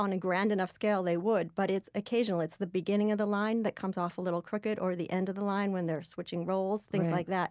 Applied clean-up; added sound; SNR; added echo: none; none; none; none.